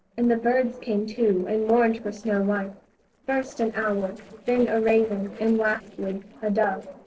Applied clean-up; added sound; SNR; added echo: neural separator model SepFormer DNS4.